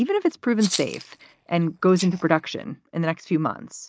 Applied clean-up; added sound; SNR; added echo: neural mask model DeepFilterNet 3.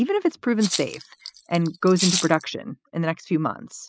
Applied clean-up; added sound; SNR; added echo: classical method spectral subtraction.